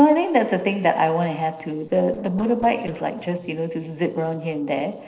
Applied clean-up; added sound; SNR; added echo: neural separator model SepFormer DNS4.